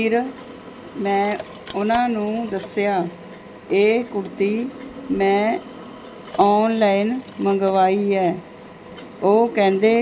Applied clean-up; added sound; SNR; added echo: none; Drill; 18 dB; none.